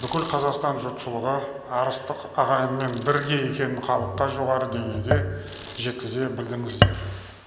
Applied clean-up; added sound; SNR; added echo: none; Bicycle; 18 dB; none.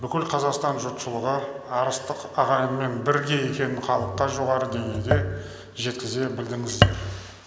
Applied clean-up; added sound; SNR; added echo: none; none; none; none.